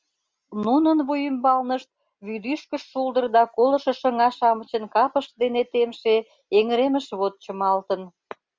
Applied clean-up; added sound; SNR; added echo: none; none; none; none.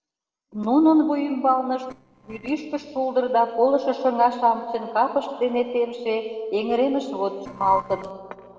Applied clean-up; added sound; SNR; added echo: neural separator model SepFormer DNS4.